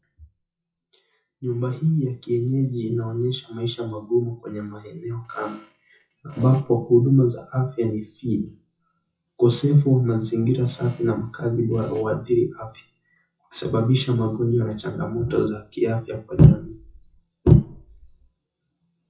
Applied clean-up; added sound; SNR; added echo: classical method WPE with log-MMSE.